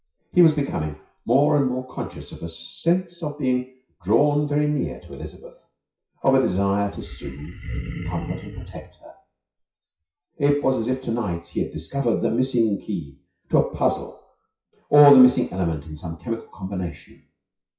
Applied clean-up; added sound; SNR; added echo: classical method WPE with log-MMSE.